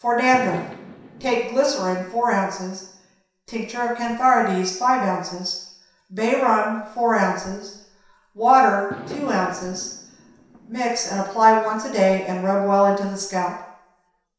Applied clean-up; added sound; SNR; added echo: none; Fireworks; 19 dB; reverberation time 0.7 s.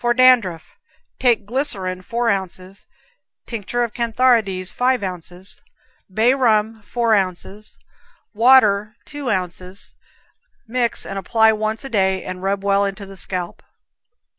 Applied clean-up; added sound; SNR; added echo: none; none; none; none.